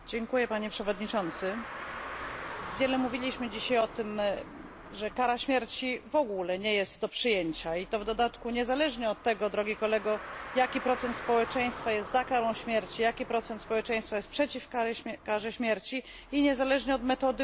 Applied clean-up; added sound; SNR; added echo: none; Car; 14 dB; none.